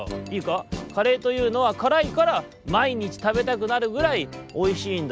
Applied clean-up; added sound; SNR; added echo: none; none; none; none.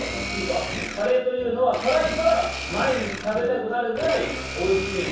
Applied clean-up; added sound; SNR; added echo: none; Domestic sounds, home sounds; 8 dB; reverberation time 0.7 s.